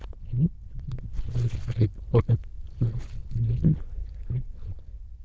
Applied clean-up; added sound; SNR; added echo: neural diffusion model UNIVERSE++.